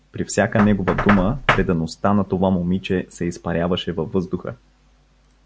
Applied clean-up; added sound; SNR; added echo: none; Knock; 8 dB; none.